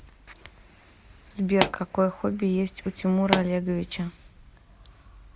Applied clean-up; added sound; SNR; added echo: none; Explosion; 4 dB; none.